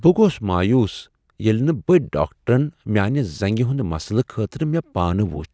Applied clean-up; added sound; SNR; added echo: none; none; none; none.